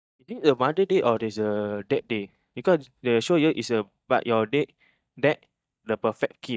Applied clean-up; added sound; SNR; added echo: neural mask model DeepFilterNet 3.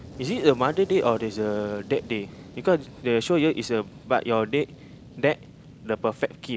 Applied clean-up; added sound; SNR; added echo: none; Fire; 19 dB; none.